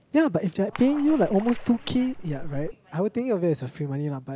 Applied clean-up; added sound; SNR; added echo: none; Splash, splatter; 11 dB; none.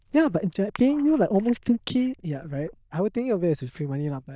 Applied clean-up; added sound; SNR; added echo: neural diffusion model UNIVERSE++.